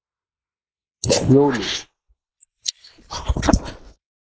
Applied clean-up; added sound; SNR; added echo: neural mask model Resemble Enhance denoiser.